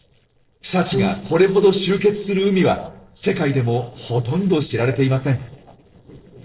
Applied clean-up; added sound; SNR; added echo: neural separator model SepFormer DNS4.